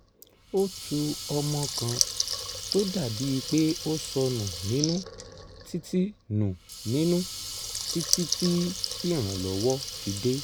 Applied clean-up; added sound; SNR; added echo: none; Water tap, faucet / Liquid; 5 dB; none.